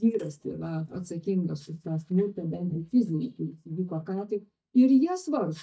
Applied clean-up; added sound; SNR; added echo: neural mask model DeepFilterNet 3.